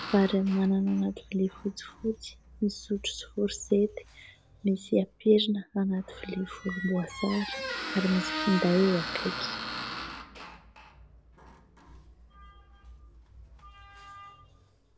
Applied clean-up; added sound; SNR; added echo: none; Squeak; 10 dB; none.